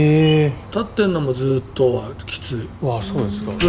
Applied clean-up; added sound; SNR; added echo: none; Slam; 14 dB; none.